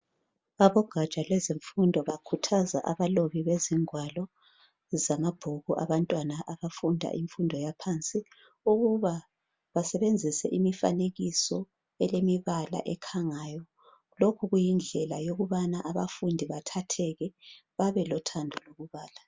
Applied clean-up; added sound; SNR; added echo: none; none; none; none.